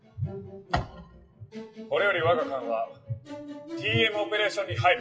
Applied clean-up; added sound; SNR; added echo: classical method WPE with log-MMSE.